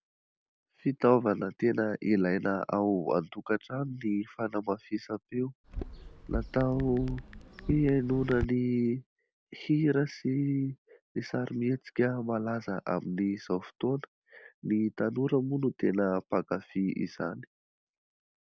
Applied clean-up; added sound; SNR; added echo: none; Chatter / Chirp, tweet / Car passing by / Typing; 9 dB; none.